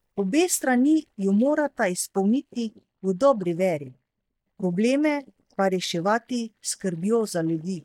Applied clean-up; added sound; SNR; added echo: neural mask model DeepFilterNet 3.